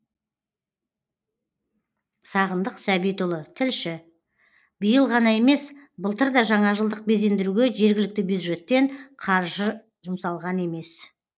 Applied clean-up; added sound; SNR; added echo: neural mask model Resemble Enhance denoiser.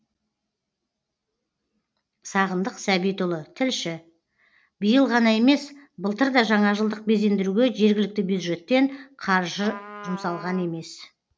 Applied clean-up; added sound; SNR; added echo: none; Trumpet; 16 dB; none.